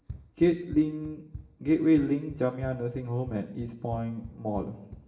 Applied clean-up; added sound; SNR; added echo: none; Run; 16 dB; reverberation time 0.8 s.